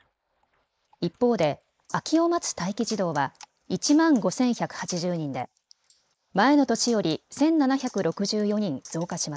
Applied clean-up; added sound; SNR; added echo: neural mask model Resemble Enhance denoiser.